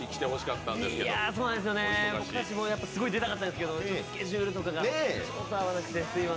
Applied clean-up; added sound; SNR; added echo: none; none; none; none.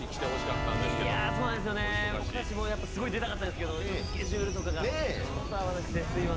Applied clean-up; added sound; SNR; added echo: none; Train + Keyboard (musical); 0 dB; none.